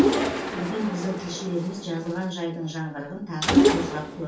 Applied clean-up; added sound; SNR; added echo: none; Mechanisms; -5 dB; reverberation time 0.3 s.